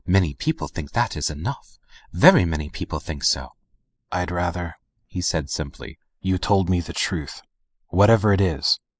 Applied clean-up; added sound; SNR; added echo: neural mask model Resemble Enhance denoiser.